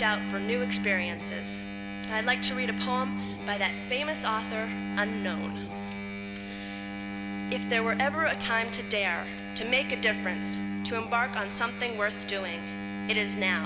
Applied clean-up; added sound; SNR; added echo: none; Engine; 3 dB; none.